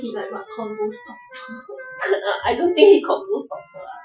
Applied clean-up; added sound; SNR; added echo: classical method Wiener filter.